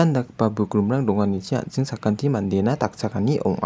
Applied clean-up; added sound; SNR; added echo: none; none; none; none.